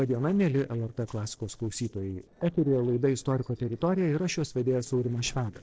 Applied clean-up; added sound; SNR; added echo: neural separator model SepFormer DNS4.